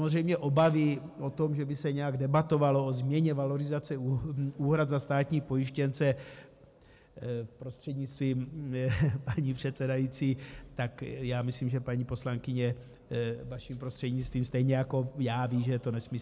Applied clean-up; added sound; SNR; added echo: none; none; none; none.